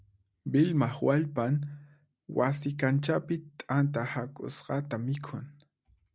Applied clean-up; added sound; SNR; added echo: none; none; none; none.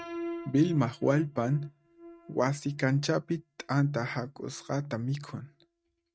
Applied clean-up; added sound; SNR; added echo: neural mask model RNNoise.